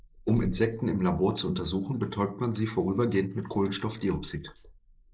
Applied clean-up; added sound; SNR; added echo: neural mask model Resemble Enhance denoiser.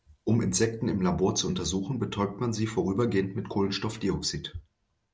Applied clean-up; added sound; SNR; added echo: none; none; none; none.